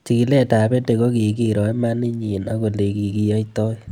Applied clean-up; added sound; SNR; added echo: none; none; none; none.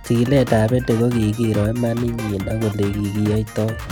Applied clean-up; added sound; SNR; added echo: none; Drum kit; 13 dB; none.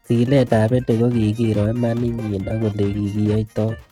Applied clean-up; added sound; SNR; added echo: neural mask model RNNoise.